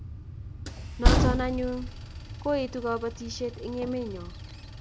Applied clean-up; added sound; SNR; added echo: none; Train; -3 dB; none.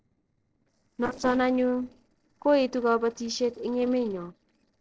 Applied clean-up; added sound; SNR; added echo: neural separator model SepFormer DNS4.